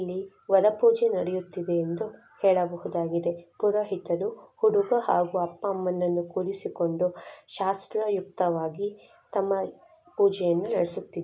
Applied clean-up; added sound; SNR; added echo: none; none; none; none.